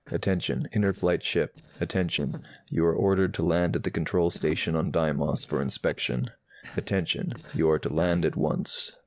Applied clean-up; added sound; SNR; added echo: neural separator model SepFormer DNS4.